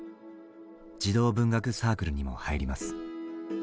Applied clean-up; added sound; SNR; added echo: none; none; none; none.